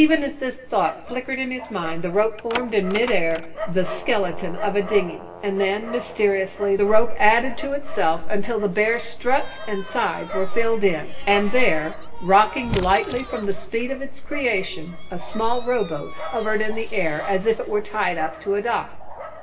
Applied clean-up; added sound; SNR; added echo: none; Dog; 15 dB; reverberation time 0.8 s.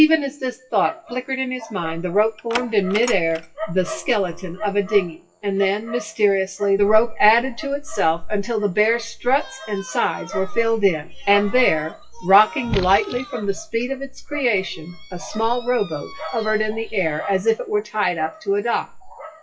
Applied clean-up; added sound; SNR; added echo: classical method WPE with log-MMSE.